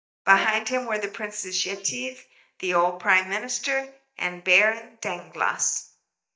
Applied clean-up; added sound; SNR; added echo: neural mask model DeepFilterNet 3.